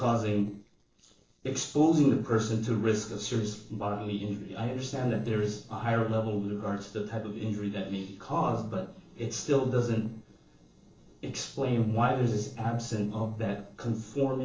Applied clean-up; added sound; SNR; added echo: neural separator model SepFormer DNS4.